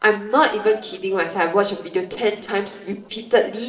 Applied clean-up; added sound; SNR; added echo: neural separator model SepFormer DNS4.